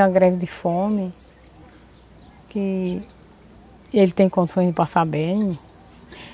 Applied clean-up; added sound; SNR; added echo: none; none; none; none.